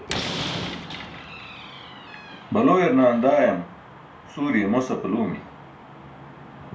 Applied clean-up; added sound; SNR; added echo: none; Slam; 12 dB; reverberation time 0.3 s.